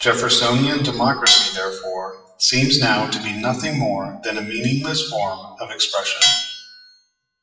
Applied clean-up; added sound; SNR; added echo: classical method WPE with log-MMSE.